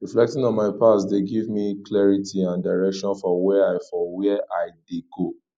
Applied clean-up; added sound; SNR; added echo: none; none; none; none.